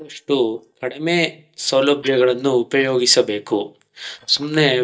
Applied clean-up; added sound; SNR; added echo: neural mask model DeepFilterNet 3.